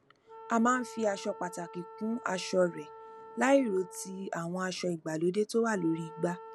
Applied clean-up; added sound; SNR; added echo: none; Wind instrument, woodwind instrument; 17 dB; none.